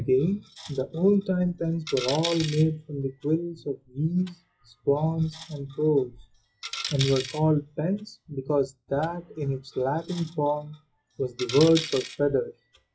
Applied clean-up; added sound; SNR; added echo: classical method log-MMSE.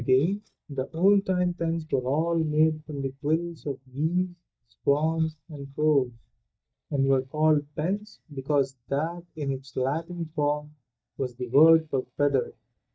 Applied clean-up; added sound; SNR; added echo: neural mask model DeepFilterNet 3.